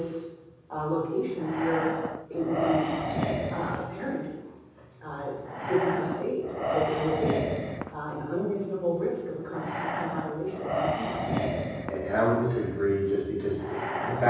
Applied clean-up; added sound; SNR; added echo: none; Breathing; 3 dB; reverberation time 1.1 s.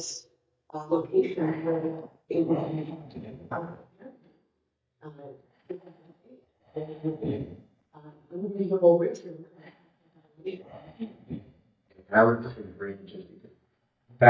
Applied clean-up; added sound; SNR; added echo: neural mask model DeepFilterNet 3.